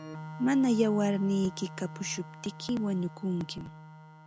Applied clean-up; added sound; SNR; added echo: none; Organ; 14 dB; none.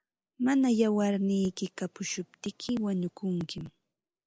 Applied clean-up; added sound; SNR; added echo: none; none; none; none.